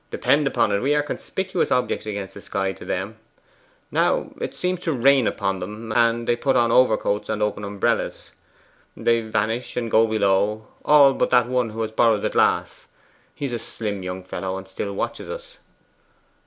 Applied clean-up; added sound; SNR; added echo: none; none; none; none.